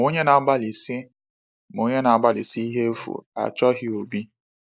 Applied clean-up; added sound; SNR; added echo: neural mask model Resemble Enhance denoiser.